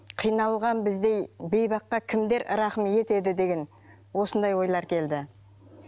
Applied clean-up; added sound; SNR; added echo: none; none; none; none.